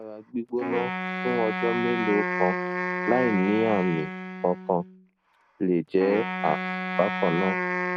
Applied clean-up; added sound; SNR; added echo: none; Wind instrument, woodwind instrument; 4 dB; none.